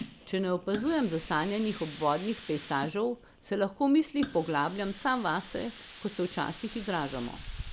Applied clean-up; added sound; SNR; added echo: none; Hiss; 11 dB; none.